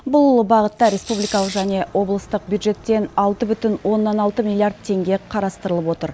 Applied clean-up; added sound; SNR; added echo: none; Rattle / Rattle (instrument); 14 dB; none.